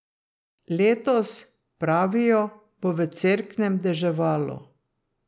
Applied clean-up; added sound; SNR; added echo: none; none; none; none.